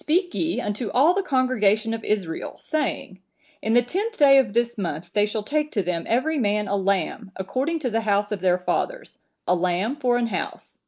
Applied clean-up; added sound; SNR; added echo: neural mask model Resemble Enhance denoiser.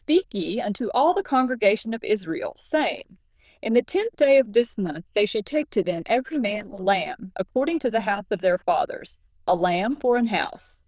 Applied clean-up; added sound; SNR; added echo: neural diffusion model UNIVERSE++.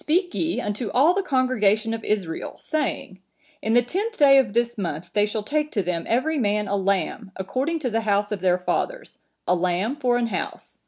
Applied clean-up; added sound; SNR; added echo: none; none; none; none.